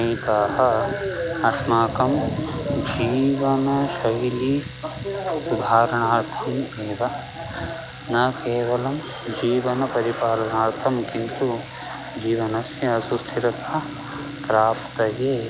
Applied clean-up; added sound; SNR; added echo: none; Domestic sounds, home sounds; 17 dB; none.